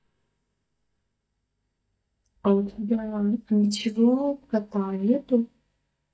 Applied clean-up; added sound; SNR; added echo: neural mask model DeepFilterNet 3.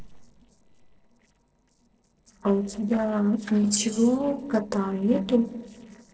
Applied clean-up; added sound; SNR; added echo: neural separator model SepFormer DNS4.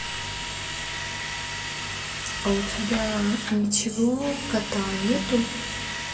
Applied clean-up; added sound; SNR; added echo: none; Drill; 5 dB; reverberation time 2.1 s.